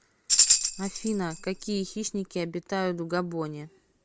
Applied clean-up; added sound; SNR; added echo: none; Tambourine; -5 dB; none.